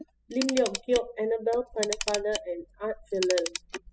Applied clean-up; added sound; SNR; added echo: classical method spectral subtraction.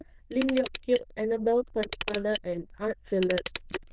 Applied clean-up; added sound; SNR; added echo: neural diffusion model UNIVERSE++.